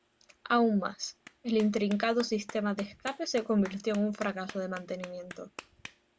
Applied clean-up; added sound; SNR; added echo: none; Clapping; 19 dB; none.